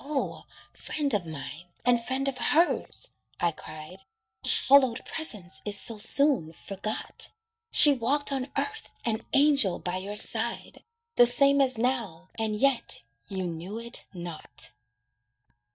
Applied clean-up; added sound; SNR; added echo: neural mask model DeepFilterNet 3.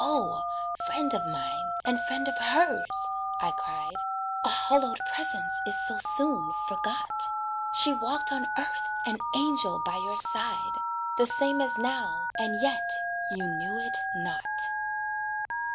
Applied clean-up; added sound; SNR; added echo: none; Telephone; -2 dB; none.